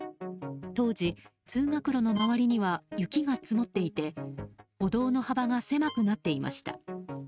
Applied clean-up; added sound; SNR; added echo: neural mask model RNNoise.